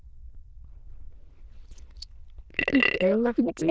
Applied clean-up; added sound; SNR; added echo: neural diffusion model UNIVERSE++.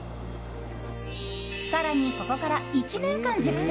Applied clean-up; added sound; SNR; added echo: none; none; none; none.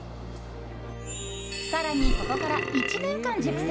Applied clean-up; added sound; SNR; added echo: none; Burping, eructation; -2 dB; none.